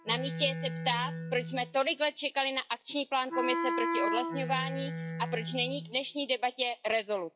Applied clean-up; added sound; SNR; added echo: classical method log-MMSE.